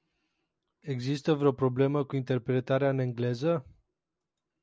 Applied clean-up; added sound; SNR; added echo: none; none; none; none.